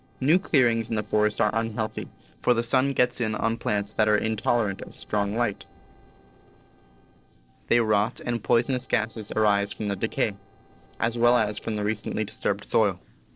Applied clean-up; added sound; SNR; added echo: neural separator model SepFormer DNS4.